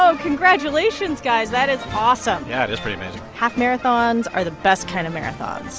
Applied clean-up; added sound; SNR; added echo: none; none; none; none.